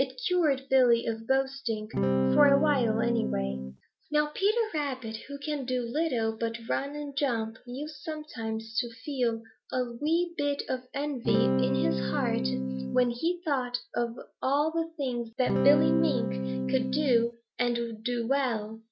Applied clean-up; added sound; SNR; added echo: none; Electric guitar / Strum; -1 dB; none.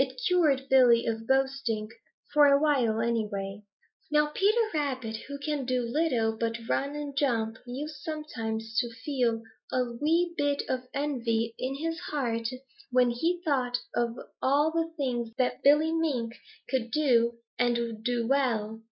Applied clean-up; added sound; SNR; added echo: neural mask model Resemble Enhance denoiser.